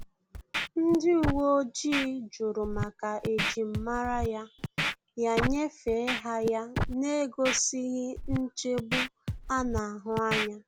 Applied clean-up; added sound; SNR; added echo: none; Scratching (performance technique); 5 dB; none.